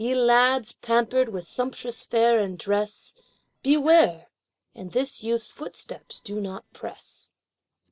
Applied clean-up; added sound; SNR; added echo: neural separator model SepFormer DNS4.